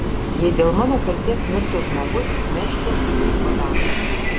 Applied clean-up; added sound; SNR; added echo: none; Train; -4 dB; none.